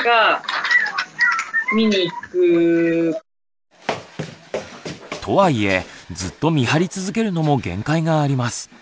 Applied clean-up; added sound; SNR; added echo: none; none; none; none.